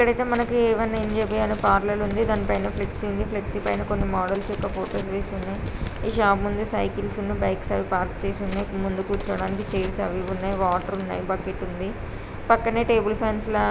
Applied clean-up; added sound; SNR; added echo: none; Crack; 20 dB; none.